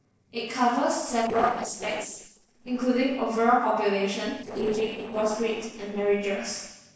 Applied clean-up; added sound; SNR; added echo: neural separator model SepFormer DNS4.